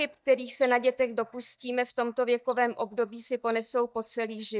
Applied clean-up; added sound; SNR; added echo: neural mask model DeepFilterNet 3.